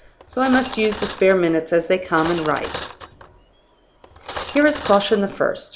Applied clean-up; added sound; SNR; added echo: none; Cutlery, silverware; 13 dB; none.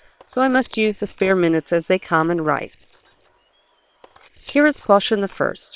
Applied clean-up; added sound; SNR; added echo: neural separator model SepFormer WHAM!.